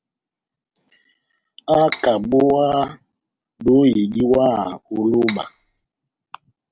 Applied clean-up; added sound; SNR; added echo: none; Cutlery, silverware; 13 dB; none.